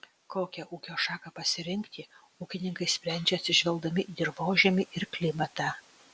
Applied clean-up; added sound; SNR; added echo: none; none; none; none.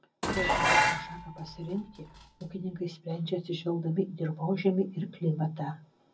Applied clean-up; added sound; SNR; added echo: none; Dishes, pots, and pans; -3 dB; reverberation time 0.4 s.